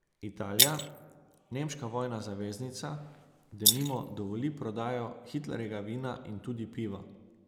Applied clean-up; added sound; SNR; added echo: neural mask model Resemble Enhance denoiser.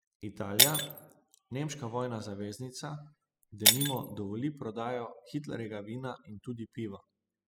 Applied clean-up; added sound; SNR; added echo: classical method spectral subtraction.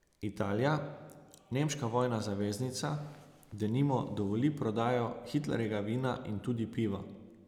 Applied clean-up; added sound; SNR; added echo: none; none; none; none.